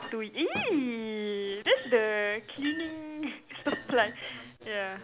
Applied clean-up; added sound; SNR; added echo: none; Chink, clink; 15 dB; none.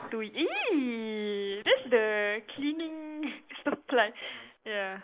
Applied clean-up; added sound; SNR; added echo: neural mask model Resemble Enhance denoiser.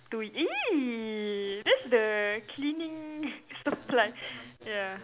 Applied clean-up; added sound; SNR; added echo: none; none; none; none.